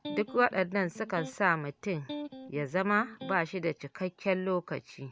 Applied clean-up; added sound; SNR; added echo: none; Electric guitar; 13 dB; none.